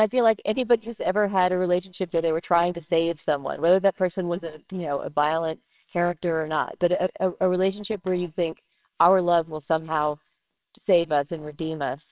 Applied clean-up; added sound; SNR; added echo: neural separator model SepFormer WHAMR!.